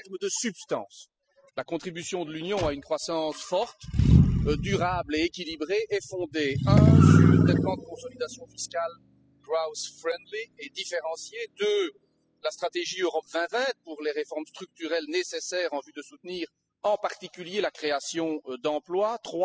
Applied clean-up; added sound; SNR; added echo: classical method spectral subtraction.